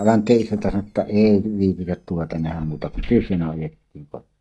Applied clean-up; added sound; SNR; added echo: neural mask model DeepFilterNet 3.